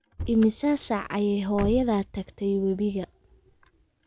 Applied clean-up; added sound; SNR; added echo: none; Slam / Car; 14 dB; none.